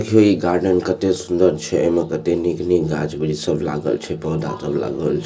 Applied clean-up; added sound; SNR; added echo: none; none; none; none.